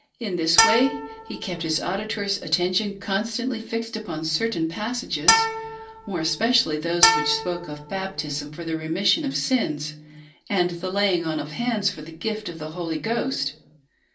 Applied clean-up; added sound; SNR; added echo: none; Bowed string instrument; -1 dB; reverberation time 0.3 s.